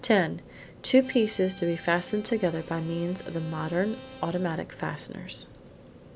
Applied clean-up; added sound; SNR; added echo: none; Bowed string instrument; 18 dB; none.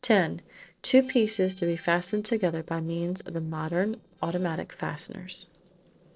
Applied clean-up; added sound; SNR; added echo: neural separator model SepFormer DNS4.